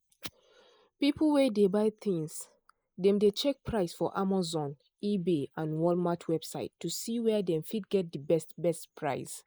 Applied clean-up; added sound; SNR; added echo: neural mask model Resemble Enhance denoiser.